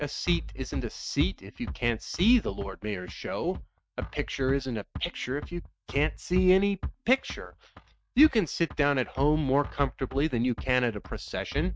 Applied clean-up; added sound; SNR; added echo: neural mask model RNNoise.